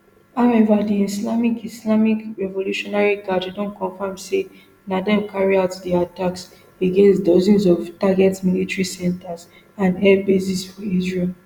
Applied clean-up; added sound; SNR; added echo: none; none; none; none.